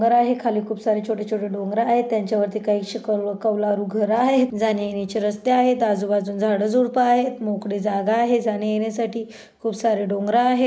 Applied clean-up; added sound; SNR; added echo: none; none; none; none.